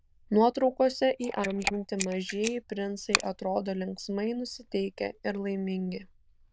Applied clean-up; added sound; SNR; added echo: neural diffusion model UNIVERSE++.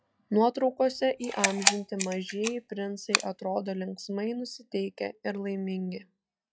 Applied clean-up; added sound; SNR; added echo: classical method log-MMSE.